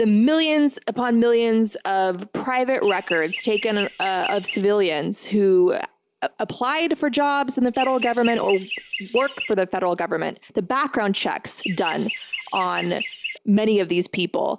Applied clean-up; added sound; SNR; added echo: none; Chirp, tweet; 7 dB; none.